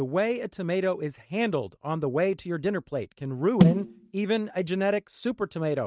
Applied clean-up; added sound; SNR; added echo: neural mask model RNNoise.